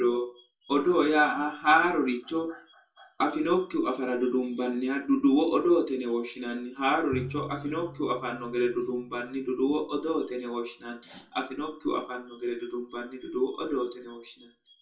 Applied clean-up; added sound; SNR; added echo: none; Bowed string instrument; 15 dB; reverberation time 0.3 s.